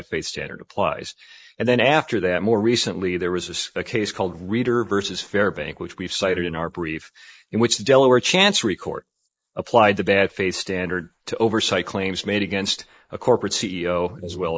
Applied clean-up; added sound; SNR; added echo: neural mask model Resemble Enhance denoiser.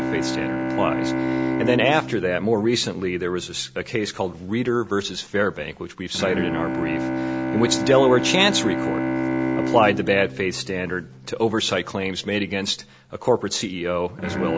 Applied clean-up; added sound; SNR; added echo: none; Bowed string instrument; 4 dB; none.